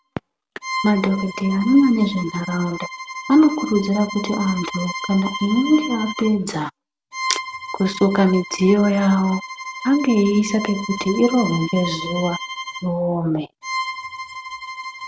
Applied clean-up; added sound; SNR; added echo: none; Bowed string instrument; 11 dB; none.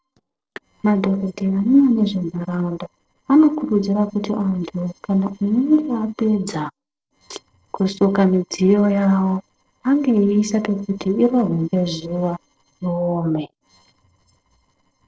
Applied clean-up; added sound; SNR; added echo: neural separator model SepFormer DNS4.